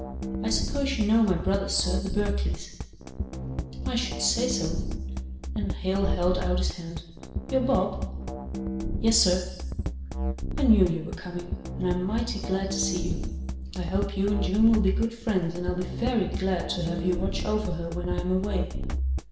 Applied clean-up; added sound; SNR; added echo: none; Drum kit; 2 dB; reverberation time 0.8 s.